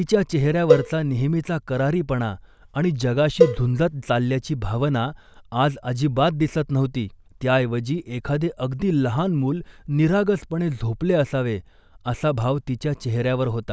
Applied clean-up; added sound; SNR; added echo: none; Cowbell; 1 dB; none.